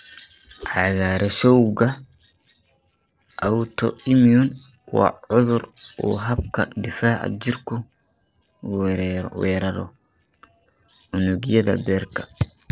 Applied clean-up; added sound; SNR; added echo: neural separator model SepFormer DNS4.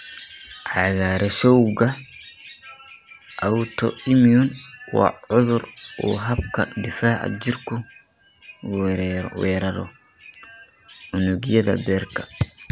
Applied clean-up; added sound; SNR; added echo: none; none; none; none.